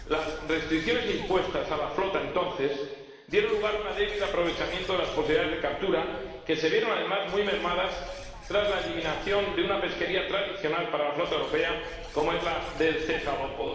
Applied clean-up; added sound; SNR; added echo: none; Bird; 15 dB; reverberation time 1.2 s.